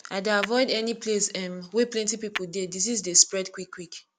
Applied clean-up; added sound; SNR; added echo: none; Tap / Hammer; 16 dB; none.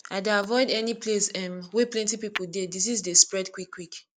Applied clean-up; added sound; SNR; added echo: neural mask model Resemble Enhance denoiser.